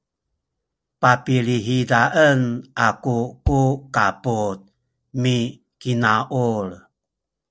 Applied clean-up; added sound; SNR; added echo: neural separator model SepFormer DNS4.